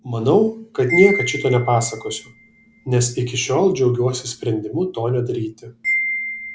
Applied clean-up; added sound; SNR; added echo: none; Wind chime; 9 dB; none.